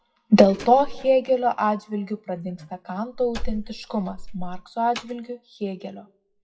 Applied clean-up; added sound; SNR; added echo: classical method WPE with log-MMSE.